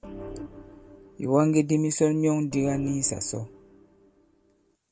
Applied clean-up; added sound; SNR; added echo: none; Organ; 17 dB; none.